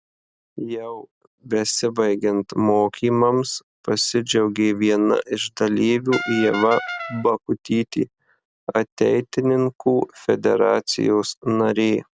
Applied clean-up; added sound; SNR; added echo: none; Brass instrument; 8 dB; none.